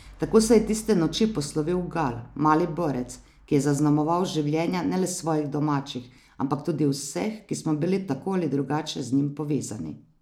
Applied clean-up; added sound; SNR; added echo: none; none; none; none.